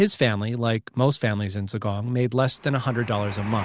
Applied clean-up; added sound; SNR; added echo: none; none; none; none.